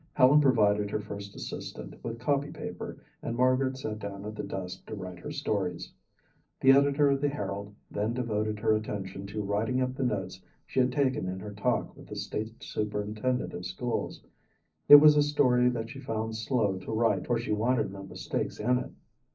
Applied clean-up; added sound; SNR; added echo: none; none; none; reverberation time 0.4 s.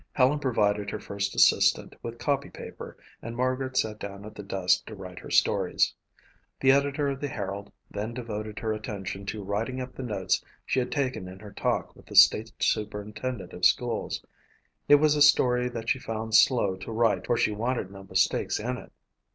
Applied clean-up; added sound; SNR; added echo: none; none; none; none.